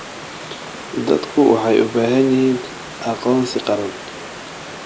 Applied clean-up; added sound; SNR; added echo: none; Stream / Liquid; 13 dB; none.